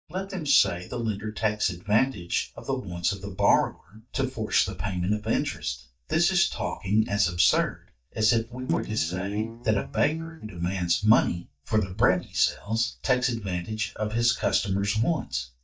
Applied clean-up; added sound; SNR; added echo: neural mask model DeepFilterNet 3.